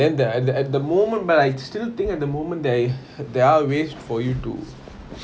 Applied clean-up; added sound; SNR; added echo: none; none; none; none.